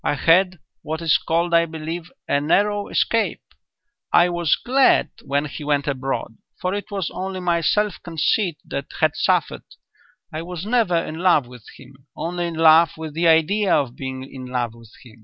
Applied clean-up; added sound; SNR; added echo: none; none; none; none.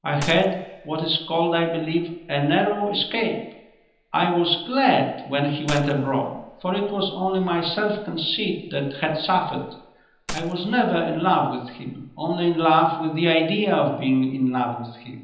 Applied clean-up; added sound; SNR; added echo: none; Gunshot, gunfire; 19 dB; reverberation time 0.9 s.